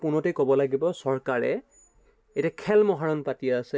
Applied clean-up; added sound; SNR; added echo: none; none; none; none.